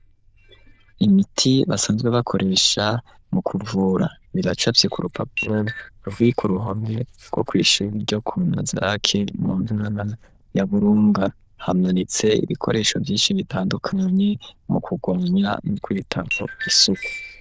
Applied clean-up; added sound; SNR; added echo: neural diffusion model UNIVERSE++.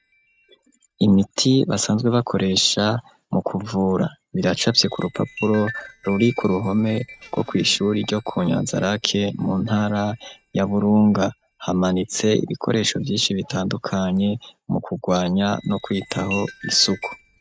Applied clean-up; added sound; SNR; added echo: neural mask model RNNoise.